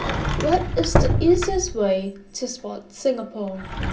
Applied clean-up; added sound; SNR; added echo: none; Sliding door; 1 dB; reverberation time 0.4 s.